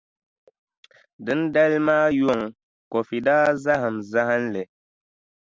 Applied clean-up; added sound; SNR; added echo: none; none; none; none.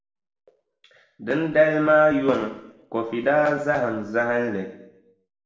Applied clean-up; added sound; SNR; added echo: none; none; none; reverberation time 0.8 s.